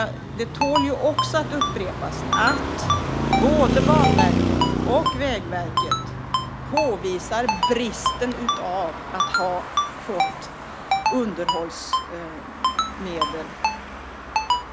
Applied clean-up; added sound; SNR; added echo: none; Traffic noise, roadway noise + Ringtone; -3 dB; none.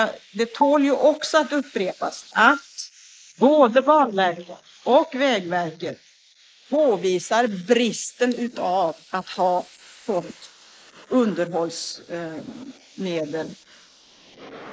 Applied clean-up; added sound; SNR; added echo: neural mask model Resemble Enhance denoiser.